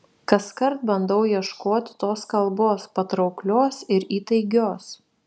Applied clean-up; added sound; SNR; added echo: none; none; none; none.